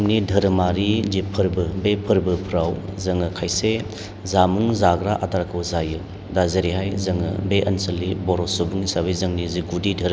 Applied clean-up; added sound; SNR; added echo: none; Bass guitar; 11 dB; none.